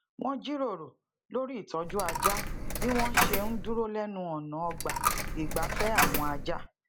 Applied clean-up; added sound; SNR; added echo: none; Coin (dropping); -4 dB; none.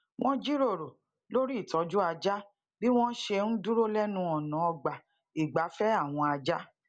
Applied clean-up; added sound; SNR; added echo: none; none; none; none.